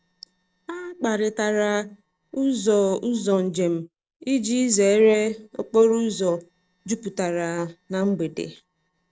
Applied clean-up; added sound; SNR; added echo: neural separator model SepFormer DNS4.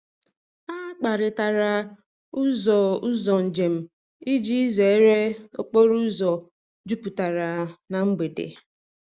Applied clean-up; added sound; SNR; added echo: none; none; none; none.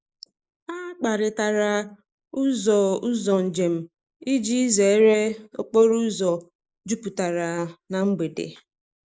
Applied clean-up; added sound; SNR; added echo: neural mask model Resemble Enhance denoiser.